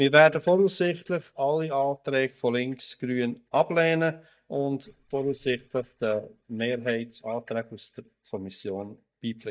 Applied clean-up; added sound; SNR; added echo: neural mask model DeepFilterNet 3.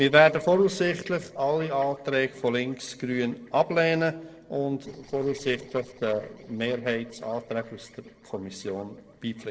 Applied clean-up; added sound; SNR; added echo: neural separator model SepFormer DNS4.